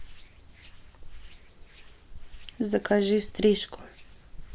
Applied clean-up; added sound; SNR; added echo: none; Hands; 13 dB; none.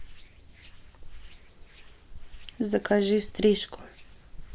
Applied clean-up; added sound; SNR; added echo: neural mask model Resemble Enhance denoiser.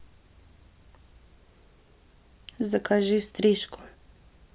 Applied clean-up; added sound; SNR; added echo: none; none; none; none.